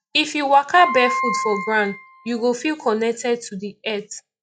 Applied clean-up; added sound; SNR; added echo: classical method log-MMSE.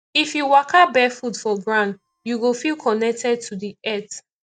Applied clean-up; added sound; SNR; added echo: neural mask model DeepFilterNet 3.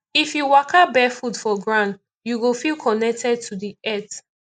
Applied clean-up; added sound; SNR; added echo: neural mask model Resemble Enhance denoiser.